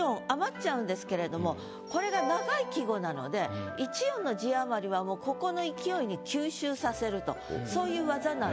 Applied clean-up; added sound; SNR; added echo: none; none; none; none.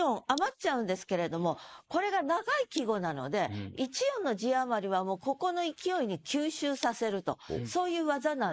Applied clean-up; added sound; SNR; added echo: neural mask model Resemble Enhance denoiser.